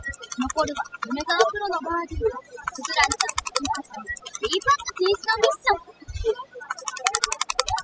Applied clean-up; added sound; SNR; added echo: classical method spectral subtraction.